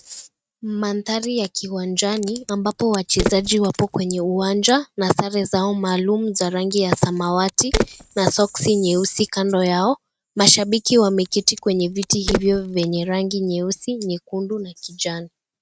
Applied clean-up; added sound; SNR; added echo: neural mask model RNNoise.